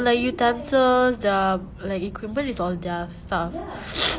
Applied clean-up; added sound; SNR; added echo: none; none; none; none.